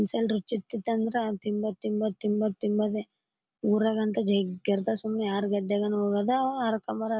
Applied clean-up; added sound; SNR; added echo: none; none; none; none.